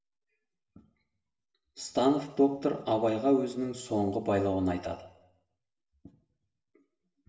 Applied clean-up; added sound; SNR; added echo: none; none; none; reverberation time 0.8 s.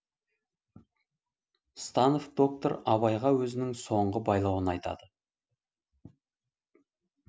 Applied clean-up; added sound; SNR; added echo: none; none; none; none.